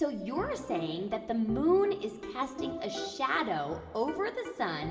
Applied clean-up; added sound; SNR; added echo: none; none; none; reverberation time 1.6 s.